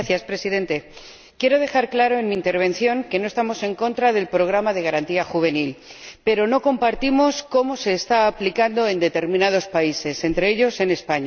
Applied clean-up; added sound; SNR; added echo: none; none; none; none.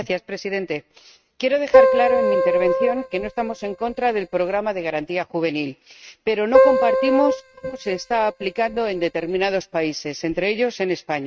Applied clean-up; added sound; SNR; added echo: neural mask model RNNoise.